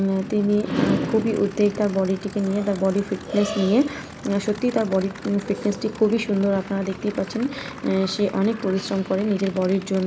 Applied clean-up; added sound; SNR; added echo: none; Idling / Aircraft; 17 dB; none.